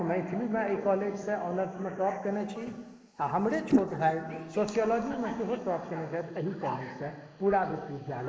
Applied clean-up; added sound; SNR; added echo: neural mask model Resemble Enhance denoiser.